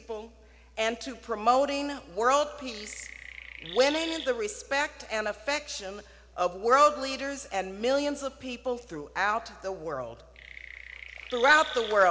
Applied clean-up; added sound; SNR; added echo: none; Chirp, tweet; 13 dB; none.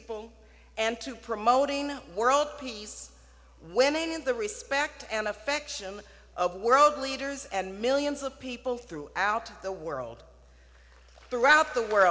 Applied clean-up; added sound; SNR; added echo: none; none; none; none.